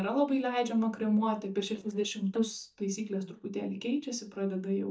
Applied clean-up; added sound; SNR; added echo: neural mask model DeepFilterNet 3.